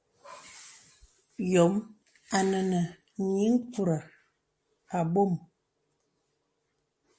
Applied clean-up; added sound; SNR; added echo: none; none; none; none.